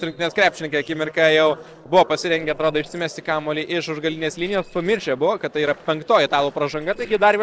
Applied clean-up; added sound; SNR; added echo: neural separator model SepFormer DNS4.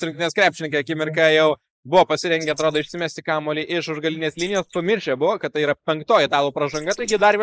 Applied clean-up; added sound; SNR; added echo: neural mask model Resemble Enhance denoiser.